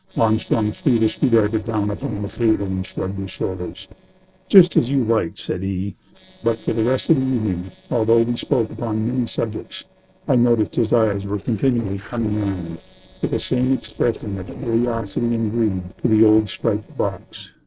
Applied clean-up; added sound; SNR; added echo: neural separator model SepFormer DNS4.